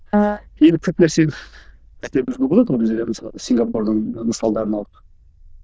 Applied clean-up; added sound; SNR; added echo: neural diffusion model UNIVERSE++.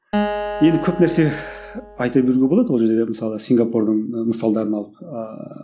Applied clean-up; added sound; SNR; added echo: none; Acoustic guitar; 9 dB; none.